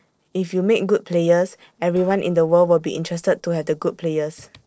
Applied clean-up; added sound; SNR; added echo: neural separator model SepFormer DNS4.